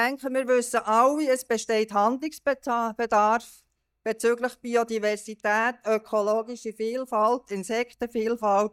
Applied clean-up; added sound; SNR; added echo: neural mask model DeepFilterNet 3.